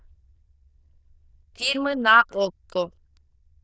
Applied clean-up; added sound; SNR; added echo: neural diffusion model UNIVERSE++.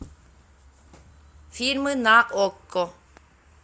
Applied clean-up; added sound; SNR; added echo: none; none; none; none.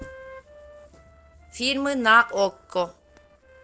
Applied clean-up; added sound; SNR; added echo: neural separator model SepFormer DNS4.